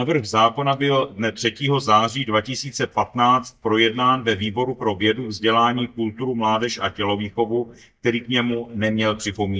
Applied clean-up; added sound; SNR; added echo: neural mask model DeepFilterNet 3.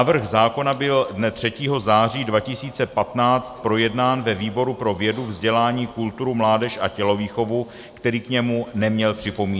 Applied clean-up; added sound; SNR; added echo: none; none; none; none.